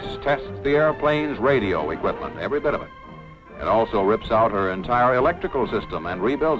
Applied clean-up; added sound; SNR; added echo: none; none; none; none.